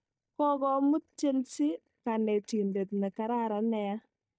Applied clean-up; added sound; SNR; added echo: neural mask model DeepFilterNet 3.